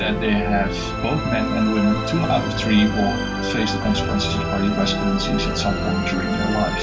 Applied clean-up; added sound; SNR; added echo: none; Musical instrument; 1 dB; reverberation time 0.2 s.